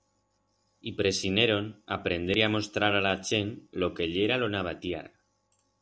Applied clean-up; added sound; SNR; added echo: none; none; none; none.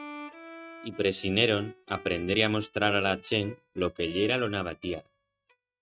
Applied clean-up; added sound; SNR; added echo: neural mask model RNNoise.